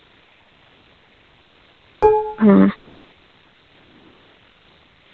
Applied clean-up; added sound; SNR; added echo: none; Dishes, pots, and pans; -2 dB; none.